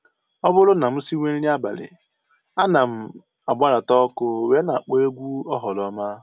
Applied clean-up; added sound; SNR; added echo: none; none; none; none.